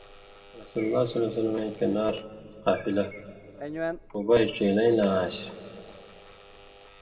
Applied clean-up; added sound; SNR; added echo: none; Alarm / Door; 15 dB; reverberation time 2.3 s.